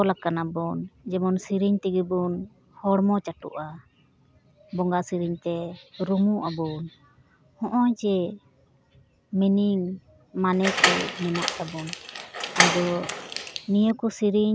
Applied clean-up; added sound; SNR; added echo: none; Door; 1 dB; none.